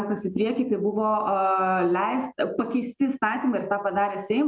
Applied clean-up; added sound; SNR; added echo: none; none; none; none.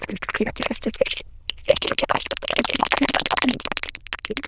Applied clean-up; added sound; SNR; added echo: neural diffusion model UNIVERSE++.